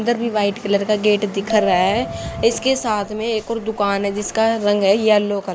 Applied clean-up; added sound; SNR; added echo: none; Bell; 12 dB; none.